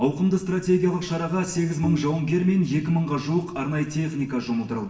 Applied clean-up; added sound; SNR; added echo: none; Bowed string instrument; 11 dB; reverberation time 1.0 s.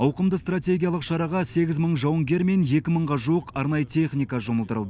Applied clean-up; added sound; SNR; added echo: none; none; none; none.